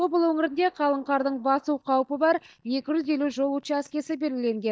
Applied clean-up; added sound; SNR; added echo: neural mask model DeepFilterNet 3.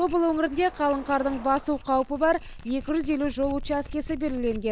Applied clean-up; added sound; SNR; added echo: none; Crackle + Domestic sounds, home sounds; 13 dB; none.